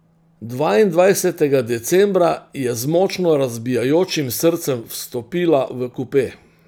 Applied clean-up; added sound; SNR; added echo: none; none; none; none.